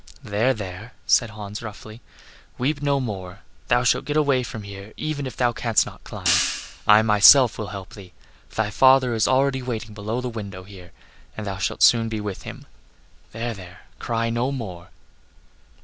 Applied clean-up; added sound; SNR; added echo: none; Hi-hat; 5 dB; none.